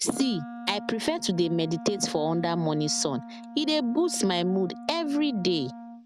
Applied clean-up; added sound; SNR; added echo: none; Wind instrument, woodwind instrument; 12 dB; none.